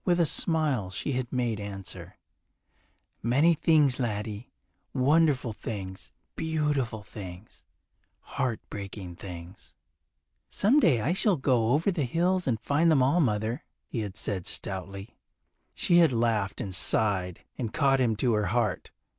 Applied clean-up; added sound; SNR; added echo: none; none; none; none.